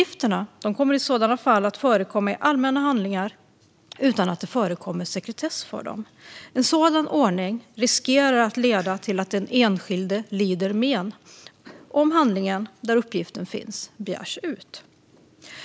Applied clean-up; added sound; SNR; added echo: none; none; none; none.